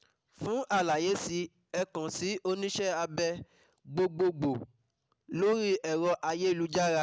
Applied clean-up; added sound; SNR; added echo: none; none; none; none.